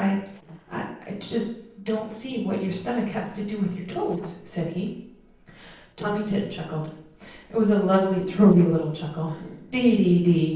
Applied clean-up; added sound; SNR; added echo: neural separator model SepFormer DNS4.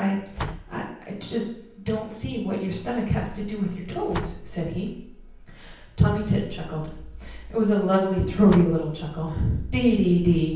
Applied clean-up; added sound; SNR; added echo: none; Slam; 14 dB; reverberation time 0.9 s.